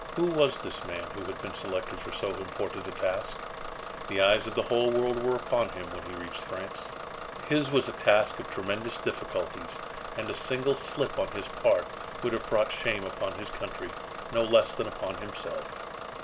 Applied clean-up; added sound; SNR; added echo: none; Bus / Engine; 8 dB; none.